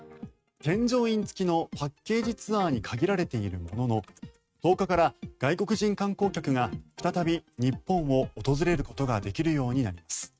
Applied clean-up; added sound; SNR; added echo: neural mask model RNNoise.